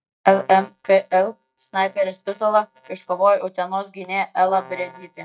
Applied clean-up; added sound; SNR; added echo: neural mask model DeepFilterNet 3.